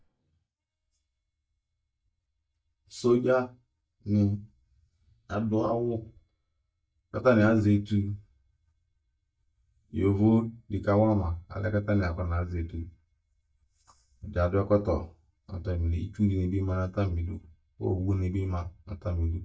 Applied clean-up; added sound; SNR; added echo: neural mask model DeepFilterNet 3.